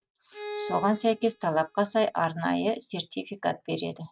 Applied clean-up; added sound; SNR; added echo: neural mask model RNNoise.